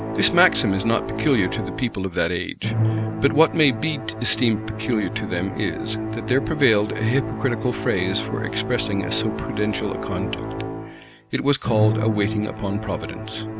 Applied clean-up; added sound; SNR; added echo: none; Musical instrument; 4 dB; none.